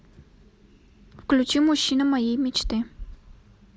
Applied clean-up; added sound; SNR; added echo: none; none; none; none.